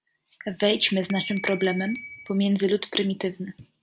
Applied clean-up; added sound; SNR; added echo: none; Glass / Bell; 6 dB; none.